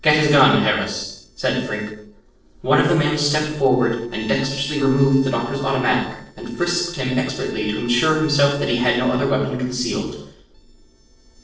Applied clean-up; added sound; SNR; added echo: neural separator model SepFormer DNS4.